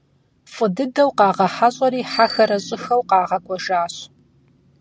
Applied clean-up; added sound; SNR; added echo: none; Bicycle bell; 18 dB; none.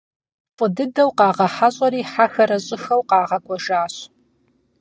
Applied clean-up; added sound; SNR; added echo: neural mask model DeepFilterNet 3.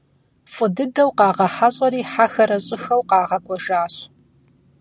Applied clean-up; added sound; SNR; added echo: none; none; none; none.